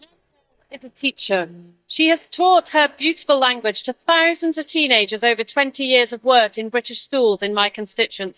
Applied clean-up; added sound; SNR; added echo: neural mask model DeepFilterNet 3.